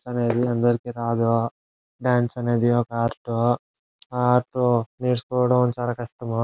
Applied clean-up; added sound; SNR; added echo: none; none; none; none.